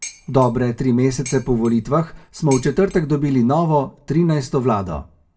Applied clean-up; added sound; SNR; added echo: none; Dishes, pots, and pans; 19 dB; reverberation time 0.2 s.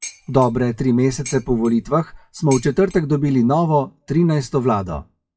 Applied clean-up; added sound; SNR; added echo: classical method WPE with log-MMSE.